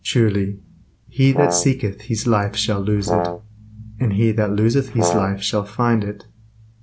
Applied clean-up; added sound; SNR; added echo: none; Brass instrument; 3 dB; none.